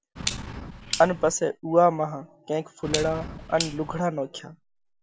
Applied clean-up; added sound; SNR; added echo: none; Clock; 10 dB; none.